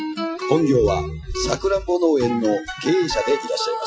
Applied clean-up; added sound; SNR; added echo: classical method Wiener filter.